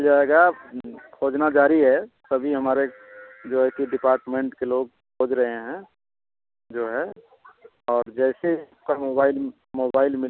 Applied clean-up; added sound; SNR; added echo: none; none; none; none.